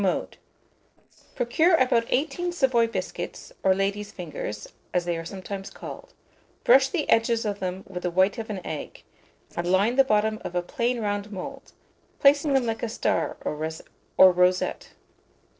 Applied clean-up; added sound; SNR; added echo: neural separator model SepFormer DNS4.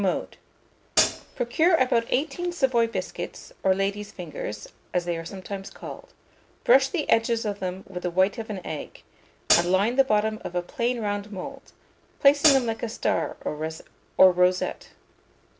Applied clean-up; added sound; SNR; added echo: none; Hi-hat; 0 dB; none.